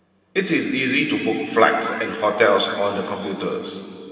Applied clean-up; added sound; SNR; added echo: none; none; none; reverberation time 2.9 s.